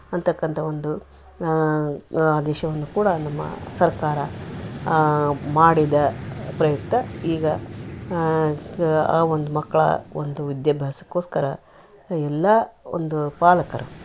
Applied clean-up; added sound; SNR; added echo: none; Vehicle; 15 dB; none.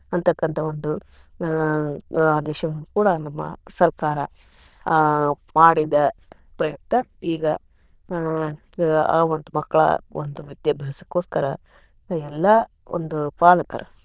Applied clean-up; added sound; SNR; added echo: neural diffusion model UNIVERSE++.